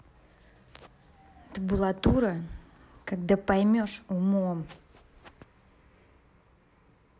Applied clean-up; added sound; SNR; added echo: none; none; none; none.